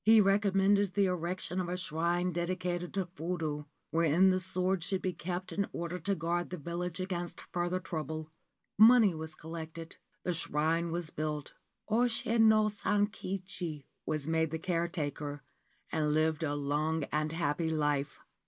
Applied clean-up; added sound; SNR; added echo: none; none; none; none.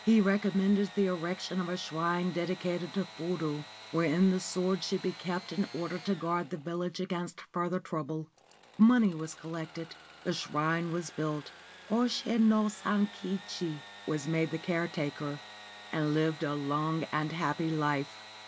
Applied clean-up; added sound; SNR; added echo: none; Sawing / Engine; 18 dB; none.